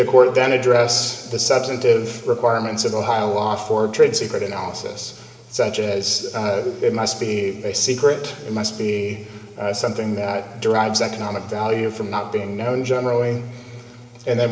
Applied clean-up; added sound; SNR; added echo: none; none; none; reverberation time 2.8 s.